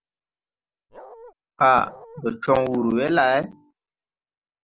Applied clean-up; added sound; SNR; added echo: none; Bark; 19 dB; none.